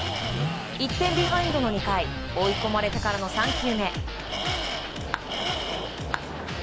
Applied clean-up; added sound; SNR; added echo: none; Accelerating, revving, vroom / Vehicle + Tools; 4 dB; none.